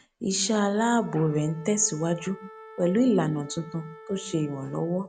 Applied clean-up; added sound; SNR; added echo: none; Wind instrument, woodwind instrument; 20 dB; none.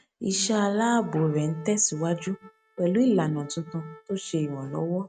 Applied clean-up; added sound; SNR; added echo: neural mask model RNNoise.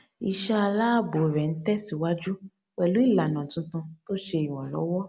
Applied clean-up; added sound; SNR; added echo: none; none; none; none.